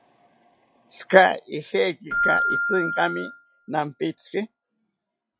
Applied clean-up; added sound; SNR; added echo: classical method log-MMSE.